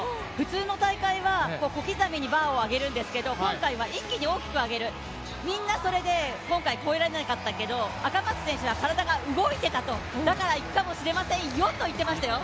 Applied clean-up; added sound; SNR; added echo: none; none; none; none.